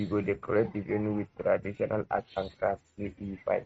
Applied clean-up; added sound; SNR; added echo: neural mask model RNNoise.